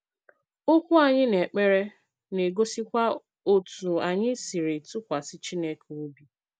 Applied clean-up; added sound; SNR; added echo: none; none; none; none.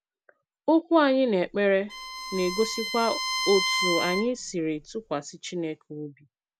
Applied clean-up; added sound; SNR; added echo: none; Bowed string instrument; 5 dB; none.